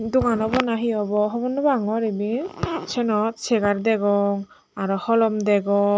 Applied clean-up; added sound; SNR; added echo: none; none; none; none.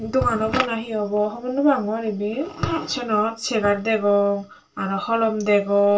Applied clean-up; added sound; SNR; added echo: none; none; none; reverberation time 0.2 s.